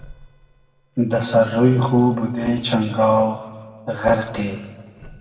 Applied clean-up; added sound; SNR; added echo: neural separator model SepFormer DNS4.